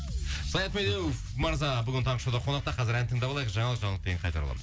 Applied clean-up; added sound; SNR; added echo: none; none; none; none.